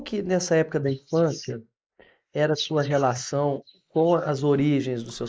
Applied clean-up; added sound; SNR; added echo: neural mask model Resemble Enhance denoiser.